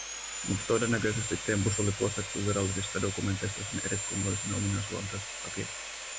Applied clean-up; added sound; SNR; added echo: none; Sawing; 4 dB; none.